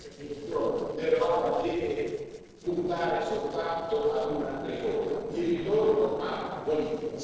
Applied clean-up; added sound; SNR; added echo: neural separator model SepFormer DNS4.